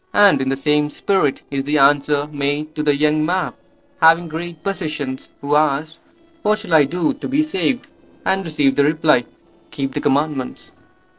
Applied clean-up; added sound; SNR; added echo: neural separator model SepFormer DNS4.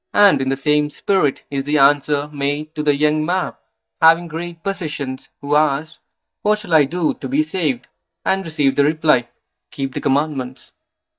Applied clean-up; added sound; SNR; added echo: neural mask model DeepFilterNet 3.